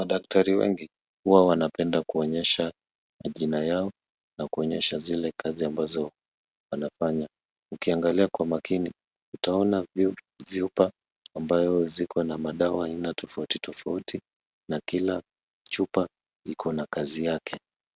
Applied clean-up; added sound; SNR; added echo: none; none; none; none.